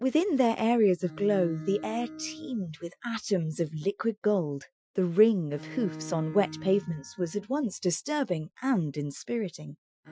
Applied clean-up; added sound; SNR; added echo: classical method Wiener filter.